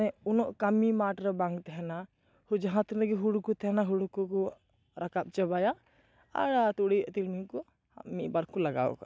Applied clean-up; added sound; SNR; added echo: none; none; none; none.